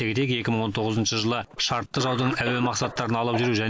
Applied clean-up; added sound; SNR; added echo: none; Cough; 13 dB; none.